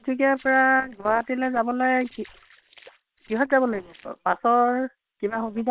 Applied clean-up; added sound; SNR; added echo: neural separator model SepFormer WHAM!.